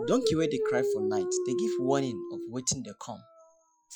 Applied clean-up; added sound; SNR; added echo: classical method Wiener filter.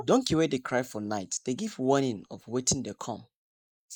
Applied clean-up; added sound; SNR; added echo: neural mask model Resemble Enhance denoiser.